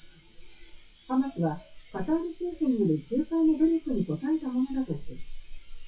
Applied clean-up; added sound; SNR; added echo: classical method WPE with log-MMSE.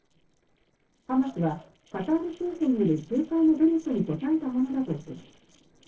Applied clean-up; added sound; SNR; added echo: neural separator model SepFormer DNS4.